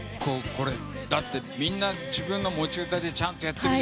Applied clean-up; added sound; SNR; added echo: none; none; none; none.